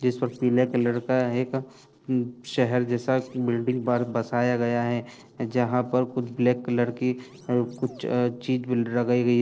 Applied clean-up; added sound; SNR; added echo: neural separator model SepFormer DNS4.